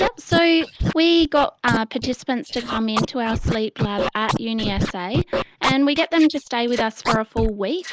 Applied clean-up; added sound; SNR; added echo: neural mask model Resemble Enhance denoiser.